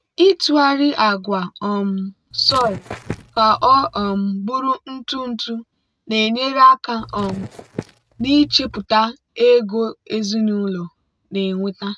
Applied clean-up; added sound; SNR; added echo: neural mask model RNNoise.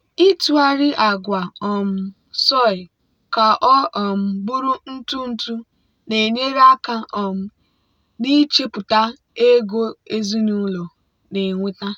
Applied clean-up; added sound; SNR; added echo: none; none; none; none.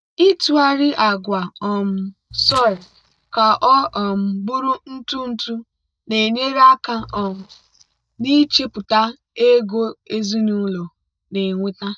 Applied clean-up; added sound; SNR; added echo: neural mask model DeepFilterNet 3.